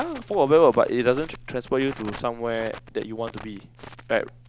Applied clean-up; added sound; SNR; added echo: none; Crackle; 18 dB; none.